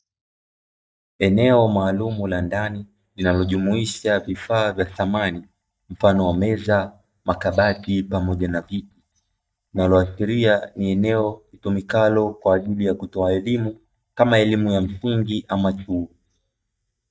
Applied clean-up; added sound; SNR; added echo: neural mask model DeepFilterNet 3.